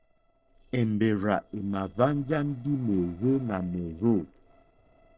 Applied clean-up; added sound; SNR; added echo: neural separator model SepFormer DNS4.